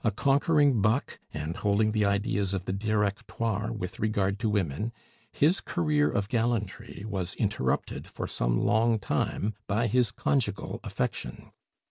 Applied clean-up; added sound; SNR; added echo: none; none; none; none.